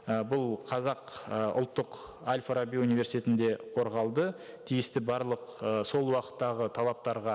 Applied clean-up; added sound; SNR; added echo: none; none; none; none.